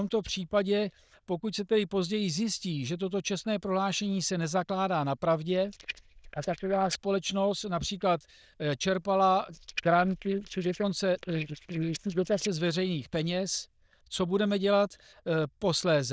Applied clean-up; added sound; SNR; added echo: neural diffusion model UNIVERSE++.